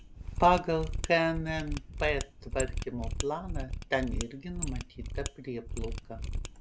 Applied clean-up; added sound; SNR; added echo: none; Mechanisms; 4 dB; none.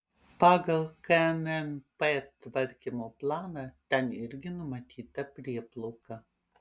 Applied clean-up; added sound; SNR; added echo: none; none; none; none.